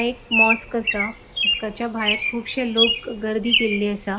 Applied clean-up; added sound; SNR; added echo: none; Bird vocalization, bird call, bird song; -1 dB; none.